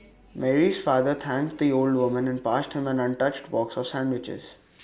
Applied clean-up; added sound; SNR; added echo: none; none; none; none.